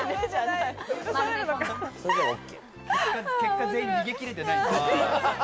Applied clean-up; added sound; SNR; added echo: none; none; none; none.